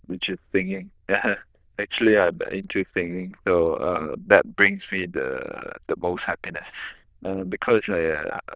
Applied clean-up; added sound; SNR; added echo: neural diffusion model UNIVERSE++.